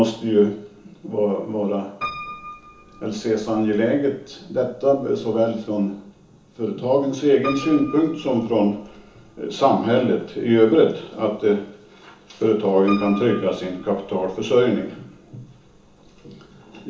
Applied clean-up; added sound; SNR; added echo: none; Piano; 19 dB; reverberation time 0.8 s.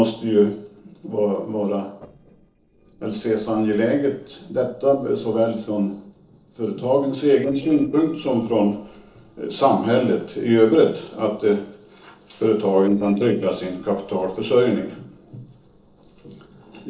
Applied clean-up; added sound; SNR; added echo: neural separator model SepFormer DNS4.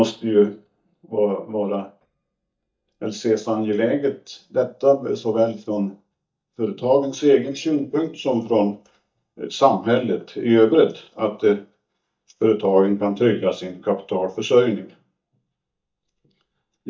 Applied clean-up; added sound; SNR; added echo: neural mask model DeepFilterNet 3.